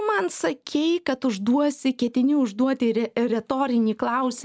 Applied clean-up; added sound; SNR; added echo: none; none; none; none.